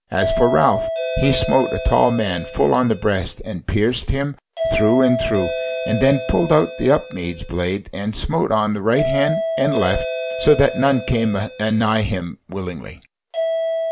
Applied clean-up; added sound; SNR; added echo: none; Doorbell; 6 dB; none.